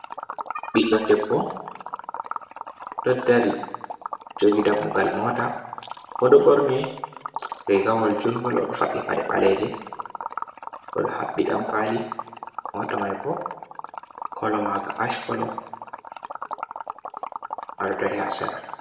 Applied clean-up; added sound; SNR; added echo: none; Liquid; 10 dB; reverberation time 0.8 s.